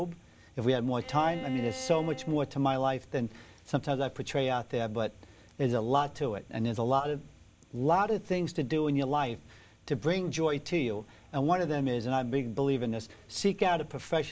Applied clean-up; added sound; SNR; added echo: none; Bowed string instrument; 13 dB; none.